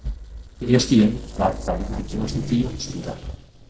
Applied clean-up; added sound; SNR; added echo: neural separator model SepFormer DNS4.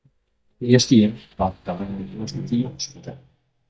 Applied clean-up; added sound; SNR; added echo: neural mask model DeepFilterNet 3.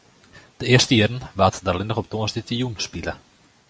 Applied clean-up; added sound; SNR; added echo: none; none; none; none.